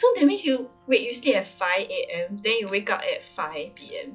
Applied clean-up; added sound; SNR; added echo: classical method log-MMSE.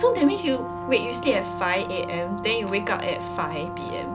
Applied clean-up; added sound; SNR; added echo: none; Brass instrument; 7 dB; none.